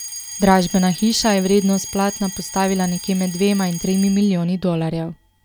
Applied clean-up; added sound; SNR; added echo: none; Alarm; 14 dB; none.